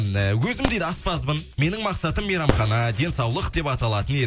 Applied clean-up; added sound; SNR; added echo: none; Fireworks; 9 dB; none.